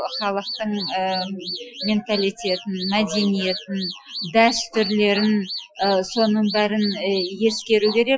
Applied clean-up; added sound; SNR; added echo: classical method Wiener filter.